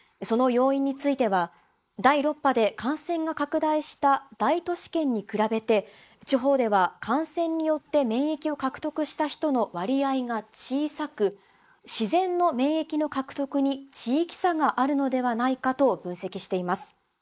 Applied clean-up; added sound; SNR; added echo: neural mask model Resemble Enhance denoiser.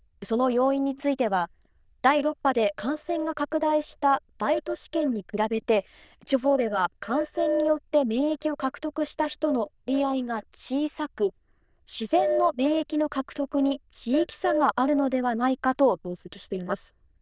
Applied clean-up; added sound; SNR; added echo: neural diffusion model UNIVERSE++.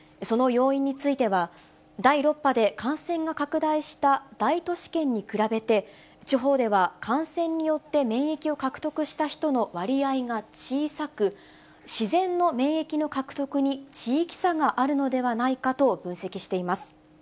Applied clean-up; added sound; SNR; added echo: none; none; none; none.